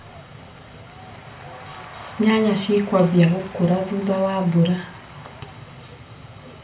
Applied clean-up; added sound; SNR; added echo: none; Applause / Crowd / Cheering; 20 dB; reverberation time 0.4 s.